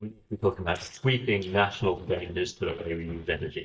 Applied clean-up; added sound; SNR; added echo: neural mask model DeepFilterNet 3.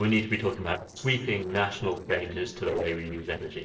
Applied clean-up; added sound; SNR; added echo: neural separator model SepFormer DNS4.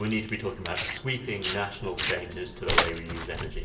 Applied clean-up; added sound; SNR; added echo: none; Tearing; -1 dB; reverberation time 0.7 s.